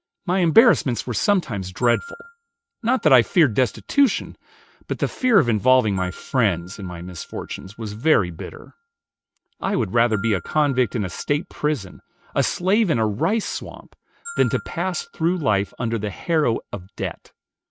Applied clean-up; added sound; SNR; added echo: neural mask model RNNoise.